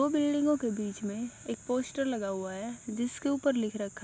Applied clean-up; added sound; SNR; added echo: none; none; none; none.